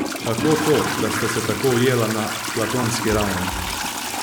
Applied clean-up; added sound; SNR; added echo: none; Trickle, dribble / Toilet flush; 3 dB; none.